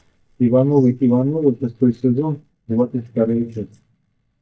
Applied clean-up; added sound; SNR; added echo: neural mask model DeepFilterNet 3.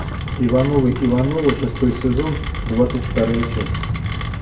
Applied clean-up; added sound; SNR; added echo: none; Rain; 5 dB; reverberation time 0.6 s.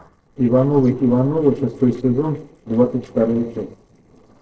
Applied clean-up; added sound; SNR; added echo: neural separator model SepFormer DNS4.